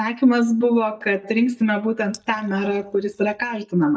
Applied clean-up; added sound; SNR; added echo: neural mask model DeepFilterNet 3.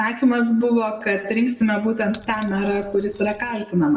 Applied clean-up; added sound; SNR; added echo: none; Keys jangling; 13 dB; reverberation time 1.3 s.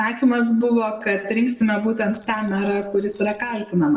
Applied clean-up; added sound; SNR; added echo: neural separator model SepFormer DNS4.